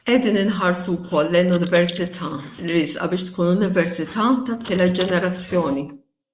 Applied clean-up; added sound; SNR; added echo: neural mask model Resemble Enhance denoiser.